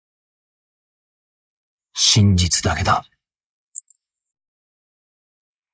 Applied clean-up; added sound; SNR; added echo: neural mask model Resemble Enhance denoiser.